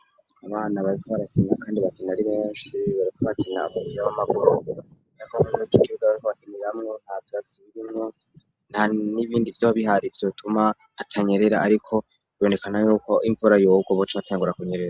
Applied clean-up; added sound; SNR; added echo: none; none; none; none.